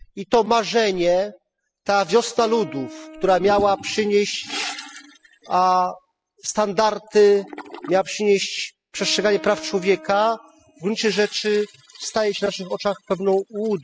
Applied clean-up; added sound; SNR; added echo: classical method spectral subtraction.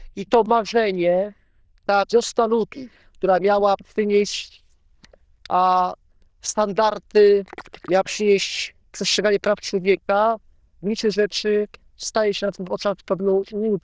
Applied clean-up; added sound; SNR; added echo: neural diffusion model UNIVERSE++.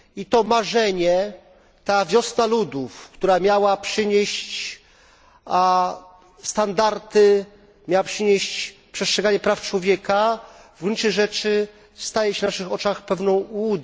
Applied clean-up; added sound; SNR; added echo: none; none; none; none.